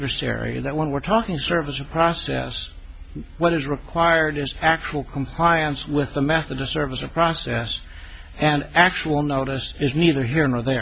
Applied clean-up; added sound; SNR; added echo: none; none; none; none.